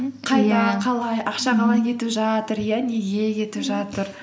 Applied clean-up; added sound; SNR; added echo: none; none; none; none.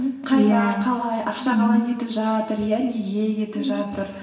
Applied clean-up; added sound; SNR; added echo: none; none; none; reverberation time 1.2 s.